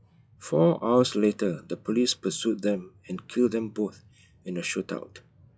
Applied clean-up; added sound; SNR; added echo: classical method log-MMSE.